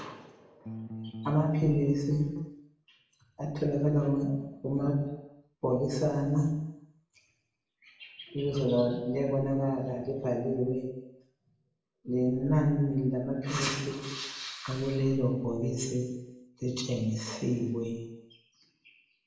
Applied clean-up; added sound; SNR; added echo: none; Bass guitar; 10 dB; reverberation time 0.9 s.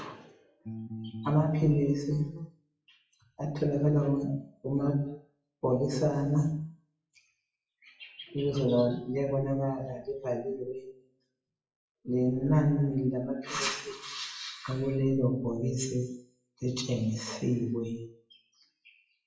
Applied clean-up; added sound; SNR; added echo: classical method WPE with log-MMSE.